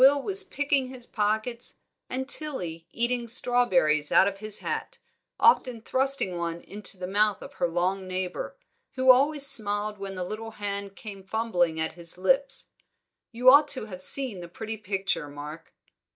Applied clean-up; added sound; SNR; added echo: neural mask model DeepFilterNet 3.